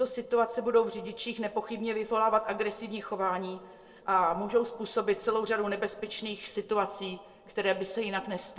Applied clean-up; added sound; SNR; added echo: neural separator model SepFormer DNS4.